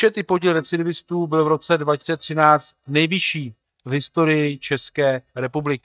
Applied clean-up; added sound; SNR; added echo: neural mask model DeepFilterNet 3.